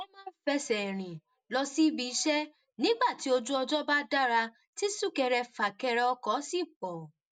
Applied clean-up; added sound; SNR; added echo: none; none; none; none.